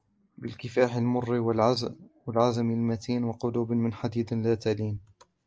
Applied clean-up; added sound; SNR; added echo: none; none; none; none.